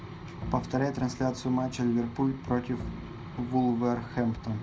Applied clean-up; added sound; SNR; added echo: none; Bowed string instrument; 15 dB; none.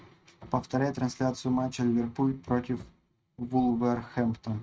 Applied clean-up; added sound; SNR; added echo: neural mask model RNNoise.